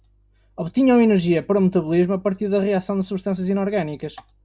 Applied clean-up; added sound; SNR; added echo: none; none; none; none.